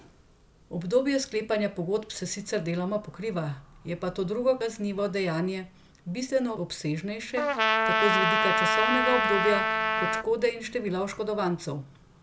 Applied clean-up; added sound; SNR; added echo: none; Trumpet; -4 dB; none.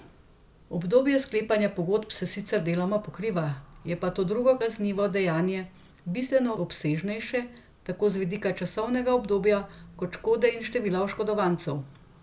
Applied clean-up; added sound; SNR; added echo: none; none; none; none.